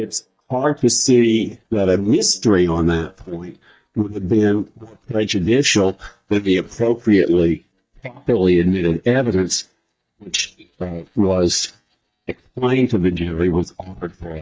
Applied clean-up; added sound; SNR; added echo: neural mask model DeepFilterNet 3.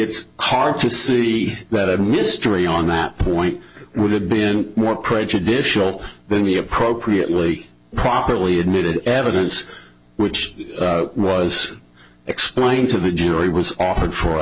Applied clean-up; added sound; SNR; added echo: none; none; none; none.